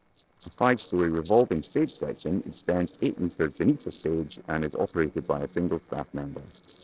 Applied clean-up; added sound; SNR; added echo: neural separator model SepFormer DNS4.